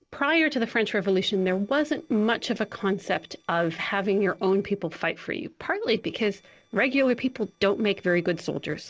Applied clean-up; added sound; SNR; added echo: neural separator model SepFormer DNS4.